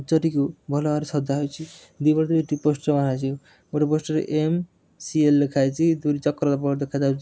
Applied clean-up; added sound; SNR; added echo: none; none; none; none.